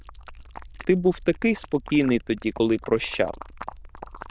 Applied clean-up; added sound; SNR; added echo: neural diffusion model UNIVERSE++.